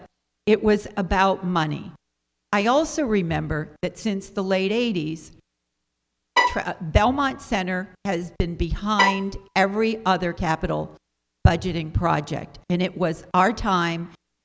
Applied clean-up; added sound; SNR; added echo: none; Bowed string instrument; 0 dB; none.